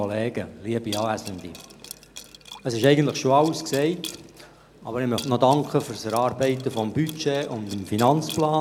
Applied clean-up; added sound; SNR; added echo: none; Liquid; 18 dB; none.